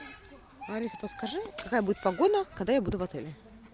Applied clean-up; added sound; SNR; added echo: none; none; none; none.